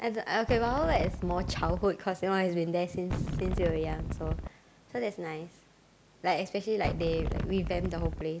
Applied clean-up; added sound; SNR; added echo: none; Wind; 2 dB; none.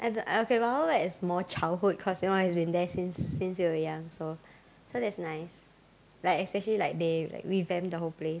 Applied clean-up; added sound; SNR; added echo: none; none; none; none.